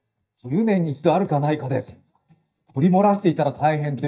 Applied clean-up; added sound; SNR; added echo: neural mask model DeepFilterNet 3.